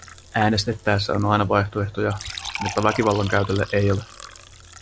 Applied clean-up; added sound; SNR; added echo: none; Fill (with liquid) / Trickle, dribble; 14 dB; none.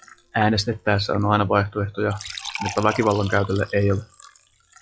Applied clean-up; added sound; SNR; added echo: classical method log-MMSE.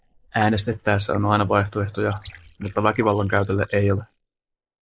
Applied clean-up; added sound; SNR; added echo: neural mask model Resemble Enhance denoiser.